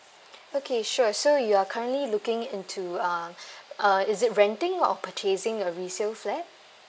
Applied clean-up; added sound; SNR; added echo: none; none; none; none.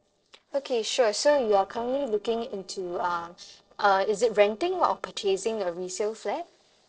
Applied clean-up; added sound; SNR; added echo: neural separator model SepFormer DNS4.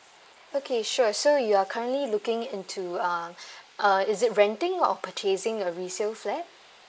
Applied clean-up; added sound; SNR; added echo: neural mask model Resemble Enhance denoiser.